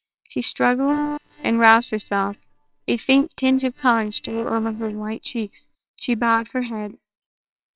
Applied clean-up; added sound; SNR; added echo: neural separator model SepFormer WHAMR!.